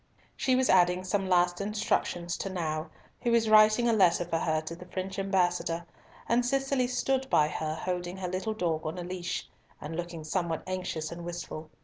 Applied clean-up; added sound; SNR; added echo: none; none; none; none.